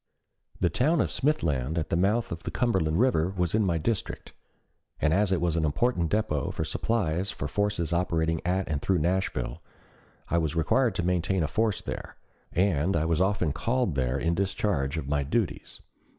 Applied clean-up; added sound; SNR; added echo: none; none; none; none.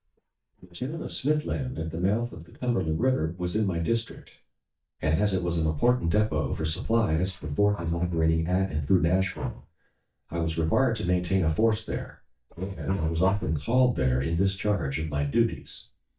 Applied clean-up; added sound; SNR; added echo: neural mask model DeepFilterNet 3.